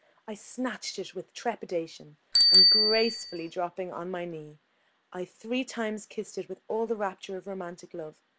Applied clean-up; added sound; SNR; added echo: none; Bicycle bell; -4 dB; none.